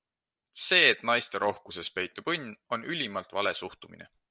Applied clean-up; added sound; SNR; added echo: none; none; none; none.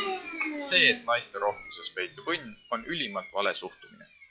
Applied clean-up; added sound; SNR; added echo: classical method log-MMSE.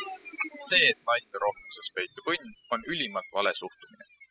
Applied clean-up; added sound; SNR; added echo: classical method spectral subtraction.